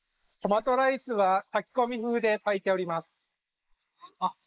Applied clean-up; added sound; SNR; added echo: neural mask model Resemble Enhance denoiser.